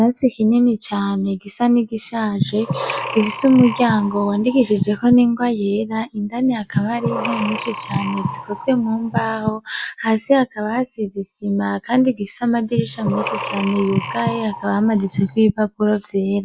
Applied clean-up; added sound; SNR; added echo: none; Breathing; 7 dB; none.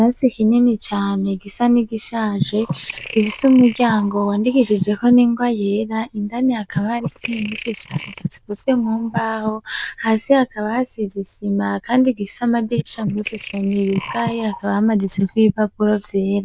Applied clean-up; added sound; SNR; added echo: neural diffusion model UNIVERSE++.